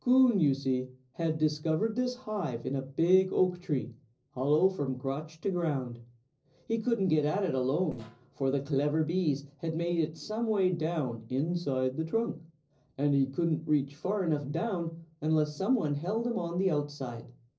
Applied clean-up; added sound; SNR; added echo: neural separator model SepFormer DNS4.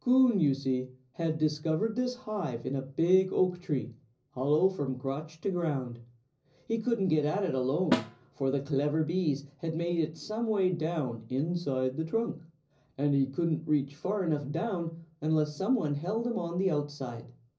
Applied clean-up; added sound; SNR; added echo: none; Snare drum; 6 dB; reverberation time 0.5 s.